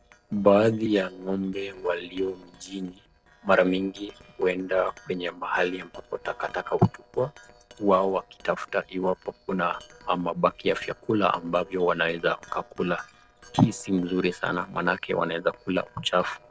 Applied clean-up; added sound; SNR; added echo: neural separator model SepFormer DNS4.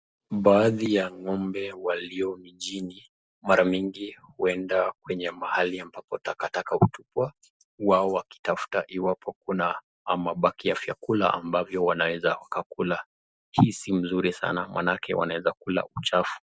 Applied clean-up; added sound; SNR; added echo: none; none; none; none.